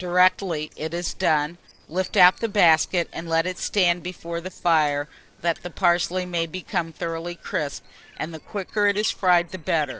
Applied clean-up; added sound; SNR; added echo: neural separator model SepFormer DNS4.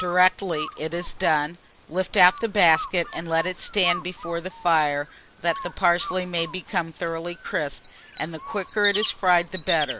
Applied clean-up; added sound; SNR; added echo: none; Bird; 10 dB; none.